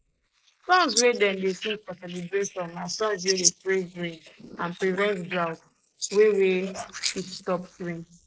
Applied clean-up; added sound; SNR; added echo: neural mask model Resemble Enhance denoiser.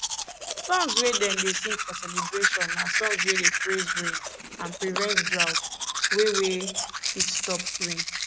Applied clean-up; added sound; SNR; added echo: none; Domestic sounds, home sounds; -3 dB; none.